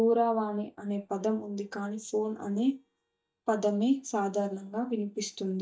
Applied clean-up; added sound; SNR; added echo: neural mask model DeepFilterNet 3.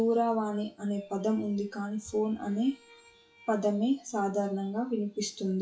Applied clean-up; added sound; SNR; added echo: classical method WPE with log-MMSE.